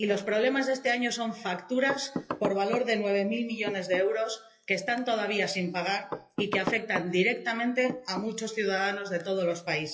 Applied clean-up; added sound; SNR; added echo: classical method WPE with log-MMSE.